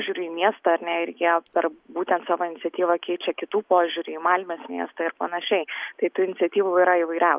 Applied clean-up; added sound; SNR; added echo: none; none; none; none.